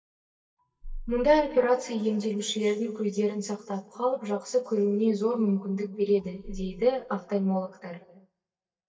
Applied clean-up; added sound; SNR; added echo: neural mask model DeepFilterNet 3.